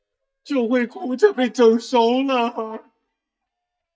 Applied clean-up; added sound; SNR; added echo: neural mask model DeepFilterNet 3.